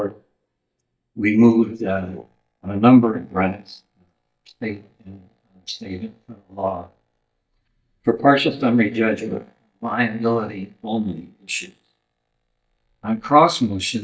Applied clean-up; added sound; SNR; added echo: neural mask model DeepFilterNet 3.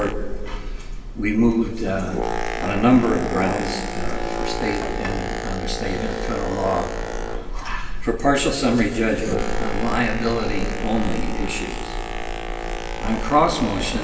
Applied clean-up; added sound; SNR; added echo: none; Boat, Water vehicle; 9 dB; reverberation time 2.1 s.